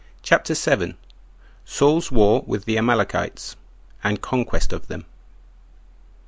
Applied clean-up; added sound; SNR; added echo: none; none; none; none.